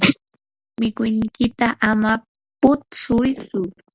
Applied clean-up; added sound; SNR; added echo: none; none; none; none.